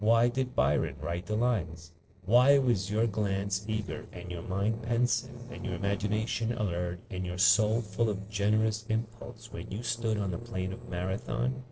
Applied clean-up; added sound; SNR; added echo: neural separator model SepFormer DNS4.